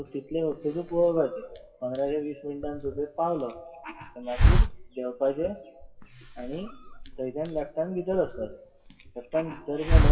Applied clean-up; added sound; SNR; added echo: classical method WPE with log-MMSE.